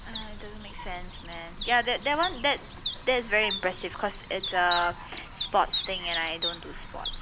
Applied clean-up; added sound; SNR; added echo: none; Chirp, tweet; 6 dB; none.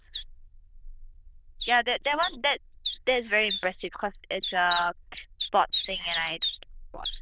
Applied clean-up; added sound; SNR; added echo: neural diffusion model UNIVERSE++.